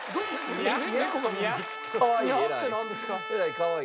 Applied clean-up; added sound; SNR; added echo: none; Trumpet; 9 dB; none.